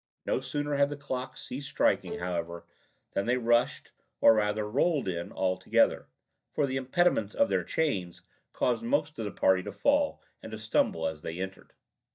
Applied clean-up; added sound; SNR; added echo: neural mask model DeepFilterNet 3.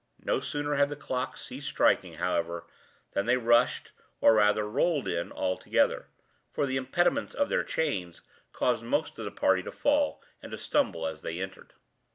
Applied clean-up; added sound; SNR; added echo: none; none; none; none.